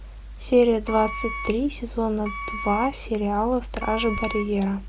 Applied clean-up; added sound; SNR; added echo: none; Wind instrument, woodwind instrument; 11 dB; none.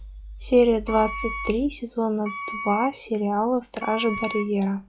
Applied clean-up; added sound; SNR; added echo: classical method log-MMSE.